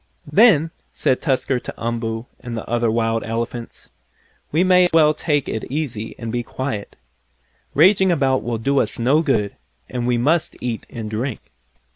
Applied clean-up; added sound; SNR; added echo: none; none; none; none.